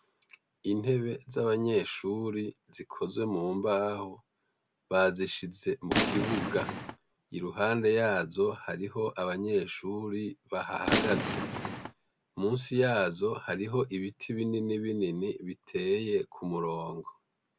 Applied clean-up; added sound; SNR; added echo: none; Gunshot, gunfire; 0 dB; none.